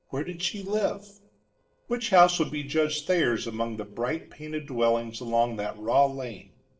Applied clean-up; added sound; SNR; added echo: neural separator model SepFormer DNS4.